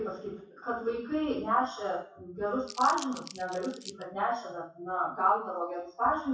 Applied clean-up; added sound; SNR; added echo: classical method WPE with log-MMSE.